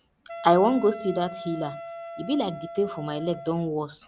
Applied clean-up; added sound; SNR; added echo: none; Wind instrument, woodwind instrument; 13 dB; none.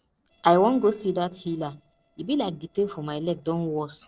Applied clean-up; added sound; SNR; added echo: neural separator model SepFormer DNS4.